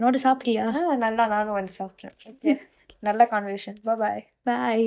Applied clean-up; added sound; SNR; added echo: neural mask model DeepFilterNet 3.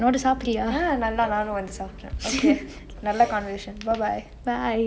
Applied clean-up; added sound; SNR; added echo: none; Bowed string instrument; 20 dB; none.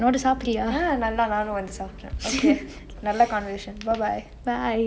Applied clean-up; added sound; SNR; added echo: none; none; none; none.